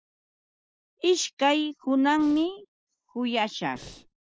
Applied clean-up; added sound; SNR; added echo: neural separator model SepFormer DNS4.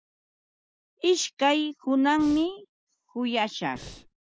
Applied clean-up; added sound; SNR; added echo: none; Breathing; 17 dB; none.